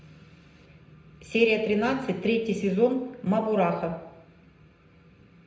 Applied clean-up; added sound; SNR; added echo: none; none; none; reverberation time 0.8 s.